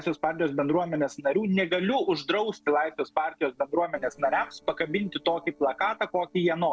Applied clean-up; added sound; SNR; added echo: neural separator model SepFormer DNS4.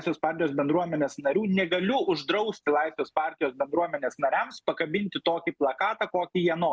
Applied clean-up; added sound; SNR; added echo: none; none; none; none.